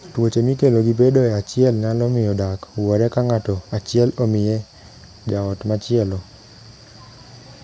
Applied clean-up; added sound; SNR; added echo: none; none; none; none.